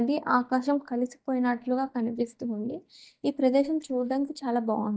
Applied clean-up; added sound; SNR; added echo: neural mask model DeepFilterNet 3.